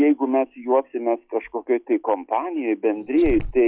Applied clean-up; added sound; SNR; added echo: classical method log-MMSE.